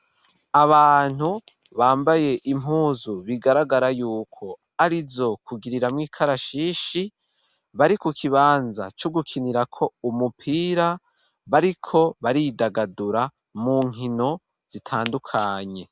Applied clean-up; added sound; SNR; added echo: none; none; none; none.